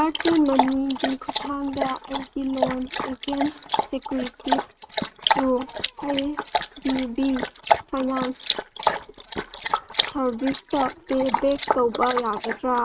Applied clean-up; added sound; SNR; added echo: neural mask model RNNoise.